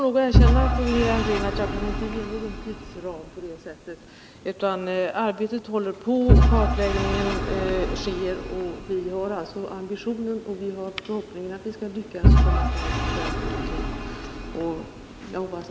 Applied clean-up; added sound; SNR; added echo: none; Engine / Vehicle; -3 dB; none.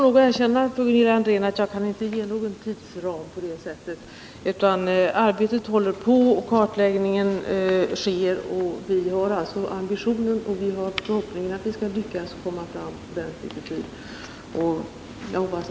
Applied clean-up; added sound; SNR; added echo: none; none; none; none.